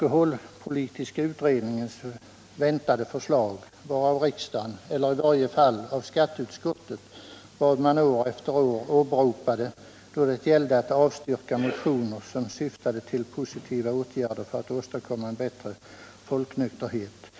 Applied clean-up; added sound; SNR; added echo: none; none; none; none.